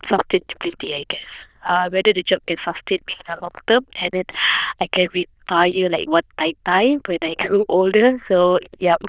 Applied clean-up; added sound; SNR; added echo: neural diffusion model UNIVERSE++.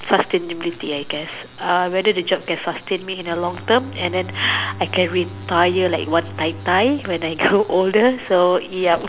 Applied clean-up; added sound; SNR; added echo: none; Bowed string instrument; 17 dB; none.